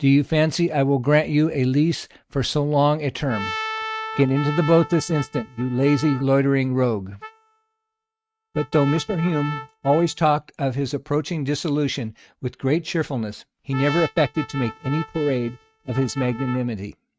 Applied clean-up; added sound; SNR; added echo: neural mask model RNNoise.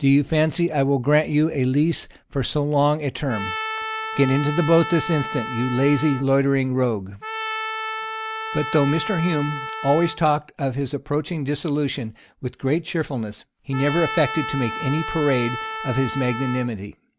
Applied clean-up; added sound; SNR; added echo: none; Trumpet; 8 dB; none.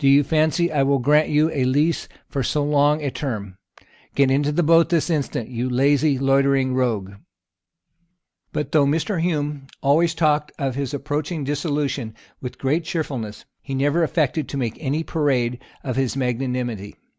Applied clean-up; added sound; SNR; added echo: none; none; none; none.